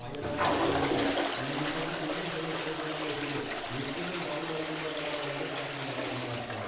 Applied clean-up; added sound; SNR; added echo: none; Toilet flush; -5 dB; reverberation time 1.1 s.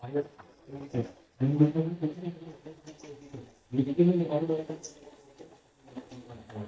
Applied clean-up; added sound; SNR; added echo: neural mask model DeepFilterNet 3.